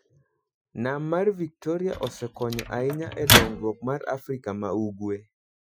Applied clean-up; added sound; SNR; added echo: classical method Wiener filter.